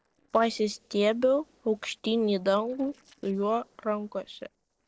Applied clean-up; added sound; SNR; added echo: neural separator model SepFormer DNS4.